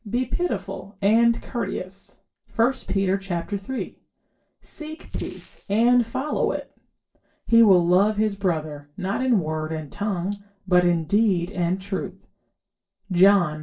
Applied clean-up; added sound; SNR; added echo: neural separator model SepFormer DNS4.